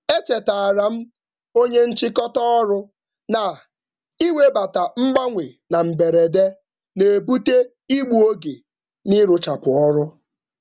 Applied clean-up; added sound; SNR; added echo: none; none; none; none.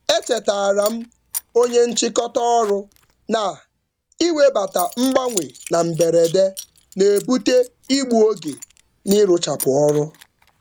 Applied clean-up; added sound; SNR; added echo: none; Coin (dropping) / Zipper (clothing); 18 dB; none.